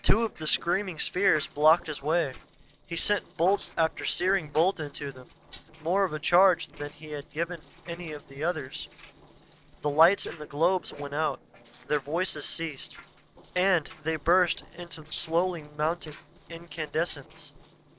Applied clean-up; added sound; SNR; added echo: neural separator model SepFormer DNS4.